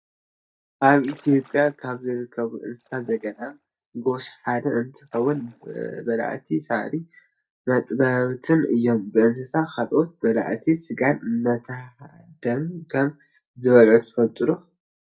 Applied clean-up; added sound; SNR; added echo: neural mask model DeepFilterNet 3.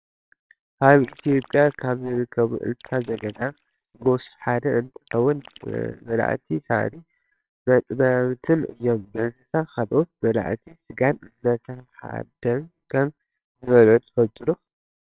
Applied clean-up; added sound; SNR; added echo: neural separator model SepFormer WHAMR!.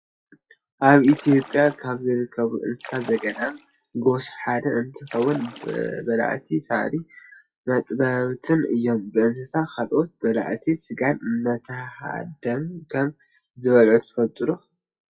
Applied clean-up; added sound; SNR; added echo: classical method WPE with log-MMSE.